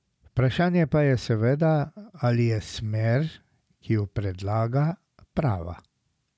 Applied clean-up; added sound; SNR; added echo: none; none; none; none.